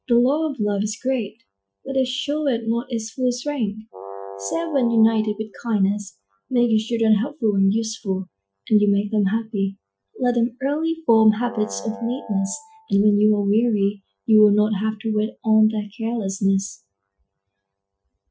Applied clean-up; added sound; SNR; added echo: classical method Wiener filter.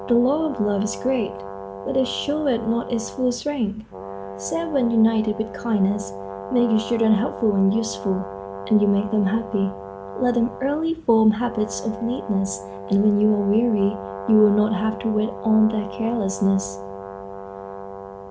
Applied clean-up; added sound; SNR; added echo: none; Brass instrument; 12 dB; none.